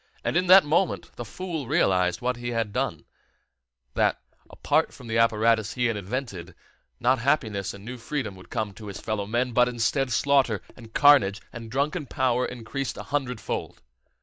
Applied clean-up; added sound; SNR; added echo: none; none; none; none.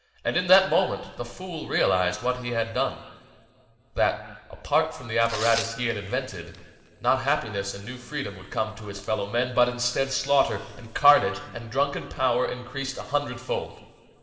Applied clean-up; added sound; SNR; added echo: none; Tearing; 11 dB; reverberation time 2.5 s.